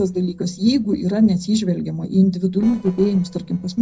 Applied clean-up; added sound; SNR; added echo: neural separator model SepFormer DNS4.